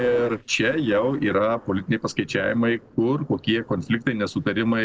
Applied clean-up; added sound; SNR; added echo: neural separator model SepFormer DNS4.